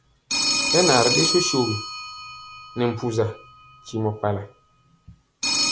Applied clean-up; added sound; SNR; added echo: none; Telephone; 1 dB; none.